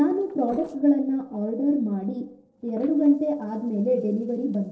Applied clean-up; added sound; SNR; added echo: neural separator model SepFormer DNS4.